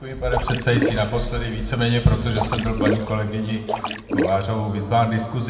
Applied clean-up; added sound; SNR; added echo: none; Splash, splatter; 5 dB; reverberation time 1.8 s.